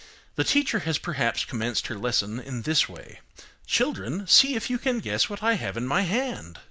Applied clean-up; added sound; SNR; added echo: none; none; none; none.